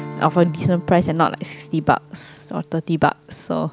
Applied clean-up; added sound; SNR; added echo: none; Strum; 18 dB; none.